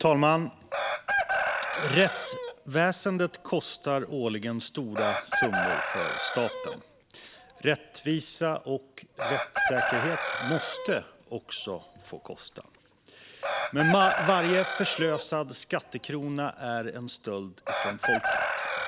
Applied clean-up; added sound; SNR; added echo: none; Chicken, rooster; 3 dB; none.